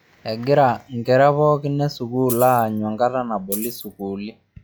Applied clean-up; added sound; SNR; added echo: classical method log-MMSE.